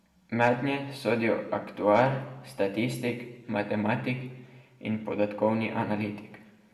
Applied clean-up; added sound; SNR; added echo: none; none; none; reverberation time 0.9 s.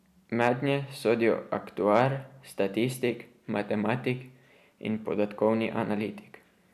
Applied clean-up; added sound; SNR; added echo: none; none; none; none.